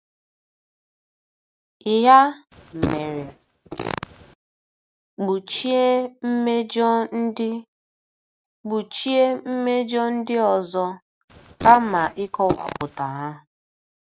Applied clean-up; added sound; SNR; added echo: neural mask model RNNoise.